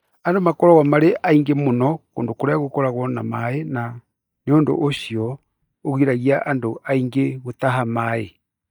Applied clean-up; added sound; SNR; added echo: neural mask model DeepFilterNet 3.